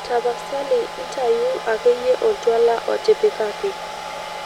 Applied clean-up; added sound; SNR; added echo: none; Domestic sounds, home sounds; 10 dB; none.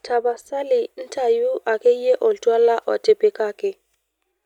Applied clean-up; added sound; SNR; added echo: none; none; none; none.